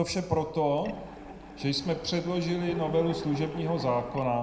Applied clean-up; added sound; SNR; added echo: none; Mechanisms; 12 dB; reverberation time 0.6 s.